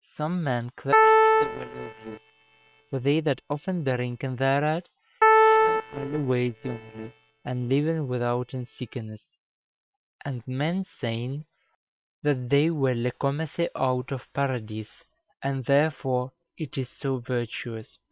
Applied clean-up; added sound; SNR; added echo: neural separator model SepFormer WHAM!.